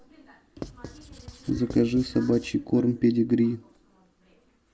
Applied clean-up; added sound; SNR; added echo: none; Writing; 15 dB; none.